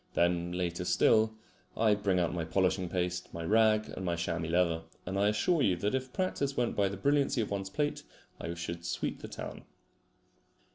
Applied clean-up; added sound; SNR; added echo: none; none; none; none.